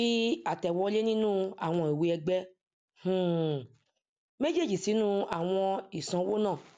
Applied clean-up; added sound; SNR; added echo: none; none; none; none.